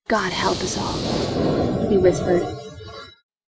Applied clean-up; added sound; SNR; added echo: classical method Wiener filter.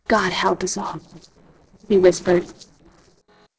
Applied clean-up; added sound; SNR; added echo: neural separator model SepFormer DNS4.